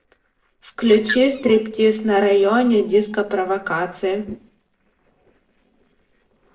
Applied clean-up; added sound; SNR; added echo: neural separator model SepFormer DNS4.